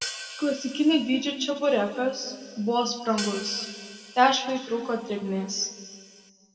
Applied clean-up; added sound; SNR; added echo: none; Hi-hat; 15 dB; reverberation time 1.8 s.